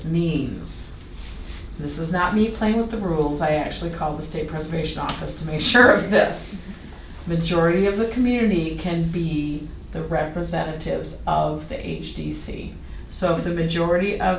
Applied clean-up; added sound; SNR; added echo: none; none; none; none.